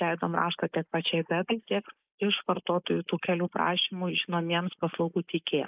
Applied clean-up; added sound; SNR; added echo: neural mask model Resemble Enhance denoiser.